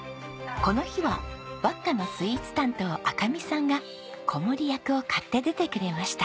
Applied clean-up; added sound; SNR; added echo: none; none; none; none.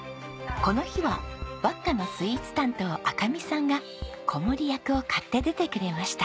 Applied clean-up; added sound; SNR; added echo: none; Bass drum; 13 dB; none.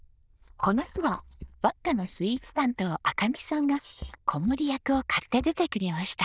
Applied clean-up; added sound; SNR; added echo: neural diffusion model UNIVERSE++.